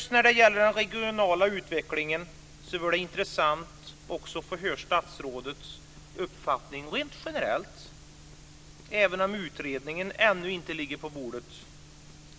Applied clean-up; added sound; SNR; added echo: none; none; none; none.